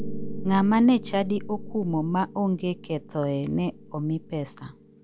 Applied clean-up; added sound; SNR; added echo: none; Piano; 10 dB; none.